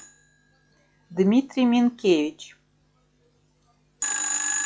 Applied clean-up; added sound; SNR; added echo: classical method log-MMSE.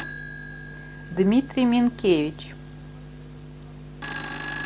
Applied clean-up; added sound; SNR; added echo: none; Telephone; 7 dB; none.